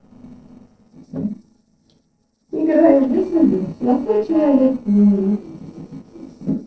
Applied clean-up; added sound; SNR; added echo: neural separator model SepFormer DNS4.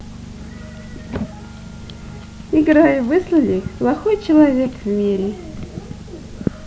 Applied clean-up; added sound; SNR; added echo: none; none; none; none.